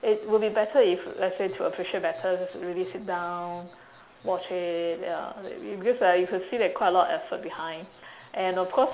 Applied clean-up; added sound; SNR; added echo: none; none; none; none.